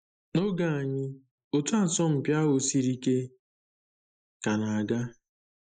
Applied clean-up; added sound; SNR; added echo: neural mask model Resemble Enhance denoiser.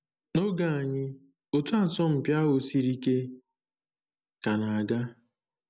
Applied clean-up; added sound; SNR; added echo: none; none; none; none.